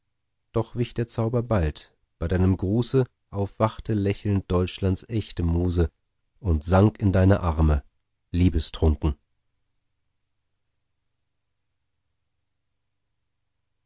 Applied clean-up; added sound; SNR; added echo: none; none; none; none.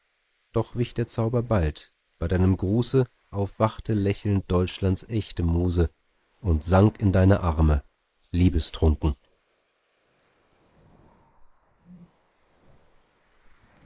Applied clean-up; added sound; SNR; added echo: neural mask model Resemble Enhance denoiser.